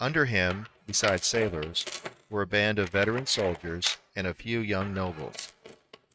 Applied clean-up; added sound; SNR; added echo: neural mask model RNNoise.